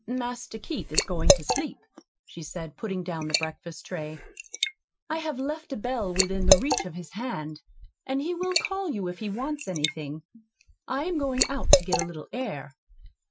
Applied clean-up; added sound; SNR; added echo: classical method Wiener filter.